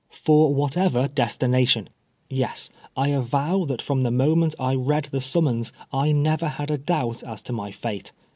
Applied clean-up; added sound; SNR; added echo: none; none; none; none.